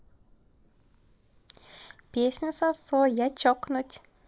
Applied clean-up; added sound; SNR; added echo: neural mask model Resemble Enhance denoiser.